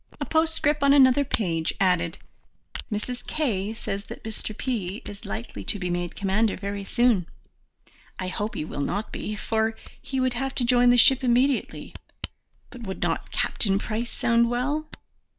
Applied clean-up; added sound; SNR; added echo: none; Camera; 18 dB; none.